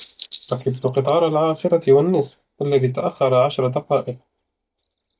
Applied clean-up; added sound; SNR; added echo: neural mask model DeepFilterNet 3.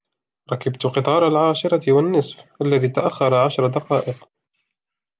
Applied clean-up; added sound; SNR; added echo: none; none; none; none.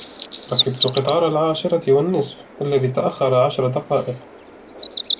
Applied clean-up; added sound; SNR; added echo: none; Bird vocalization, bird call, bird song; 8 dB; reverberation time 0.2 s.